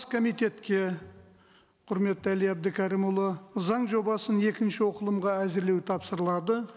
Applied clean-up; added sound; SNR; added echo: none; none; none; none.